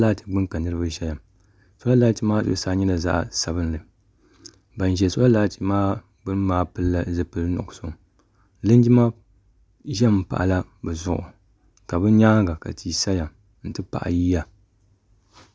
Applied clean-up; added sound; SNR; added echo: none; none; none; none.